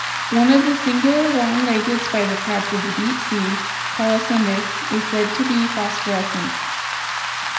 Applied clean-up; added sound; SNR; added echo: none; Rain; 4 dB; reverberation time 0.9 s.